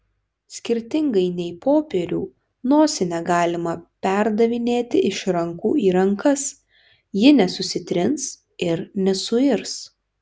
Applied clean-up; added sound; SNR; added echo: none; none; none; none.